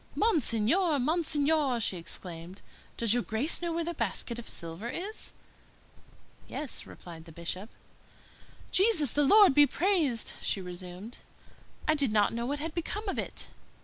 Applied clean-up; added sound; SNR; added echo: none; none; none; none.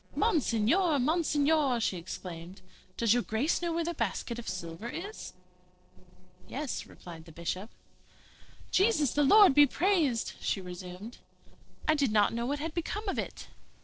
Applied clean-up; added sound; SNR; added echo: neural separator model SepFormer DNS4.